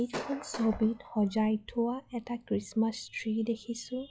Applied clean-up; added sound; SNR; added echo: classical method log-MMSE.